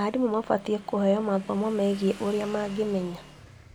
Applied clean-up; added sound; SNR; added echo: none; Motorcycle / Engine; 19 dB; none.